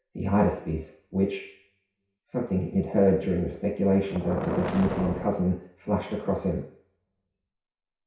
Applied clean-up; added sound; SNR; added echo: none; Boom; 6 dB; reverberation time 0.6 s.